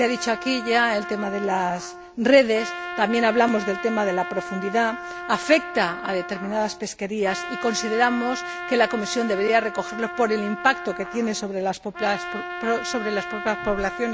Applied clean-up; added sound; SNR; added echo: none; Trumpet; 10 dB; none.